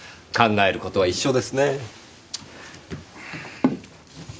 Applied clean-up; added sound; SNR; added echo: none; none; none; none.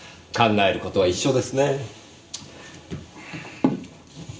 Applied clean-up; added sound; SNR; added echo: none; none; none; reverberation time 0.6 s.